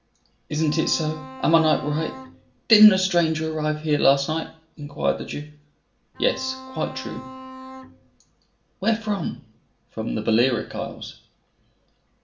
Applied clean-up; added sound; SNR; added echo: none; Bowed string instrument; 14 dB; reverberation time 0.4 s.